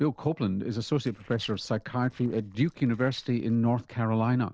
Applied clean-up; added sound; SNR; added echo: neural separator model SepFormer DNS4.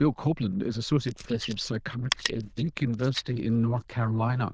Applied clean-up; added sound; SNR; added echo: neural diffusion model UNIVERSE++.